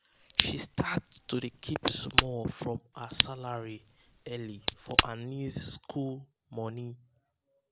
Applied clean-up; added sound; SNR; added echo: none; Crack; -4 dB; none.